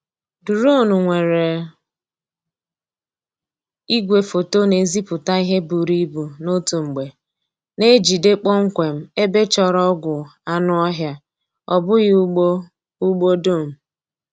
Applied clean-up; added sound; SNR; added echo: none; none; none; none.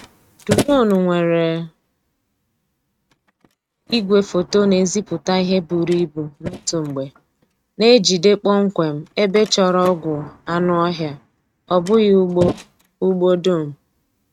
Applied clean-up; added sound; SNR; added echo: neural mask model RNNoise.